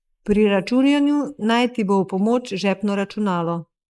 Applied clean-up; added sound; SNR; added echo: neural mask model Resemble Enhance denoiser.